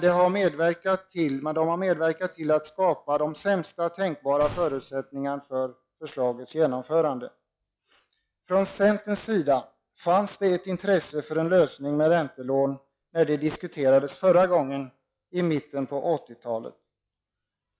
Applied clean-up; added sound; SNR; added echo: classical method log-MMSE.